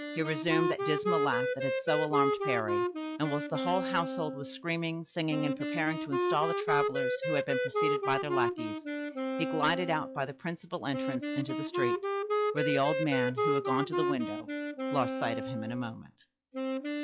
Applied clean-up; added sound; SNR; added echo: classical method log-MMSE.